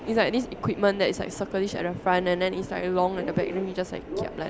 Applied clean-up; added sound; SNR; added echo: none; Subway, metro, underground; 11 dB; none.